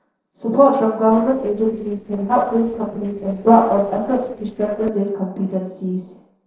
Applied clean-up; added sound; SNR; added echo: neural separator model SepFormer DNS4.